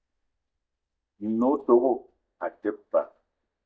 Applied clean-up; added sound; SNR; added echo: neural mask model DeepFilterNet 3.